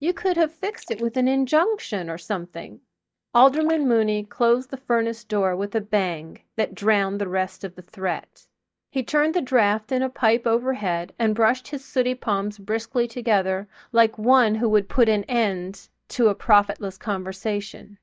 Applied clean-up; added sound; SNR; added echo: neural mask model DeepFilterNet 3.